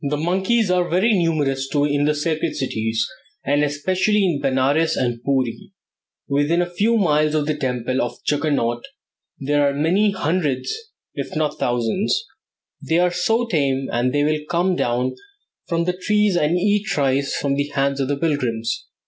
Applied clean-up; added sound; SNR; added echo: none; none; none; none.